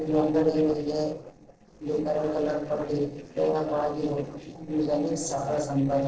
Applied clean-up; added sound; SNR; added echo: neural separator model SepFormer DNS4.